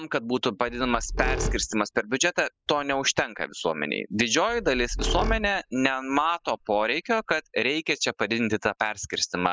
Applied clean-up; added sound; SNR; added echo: classical method spectral subtraction.